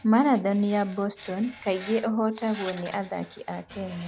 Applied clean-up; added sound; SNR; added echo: none; Screech; 17 dB; none.